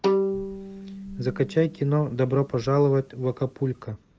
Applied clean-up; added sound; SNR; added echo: none; Bowed string instrument; 6 dB; none.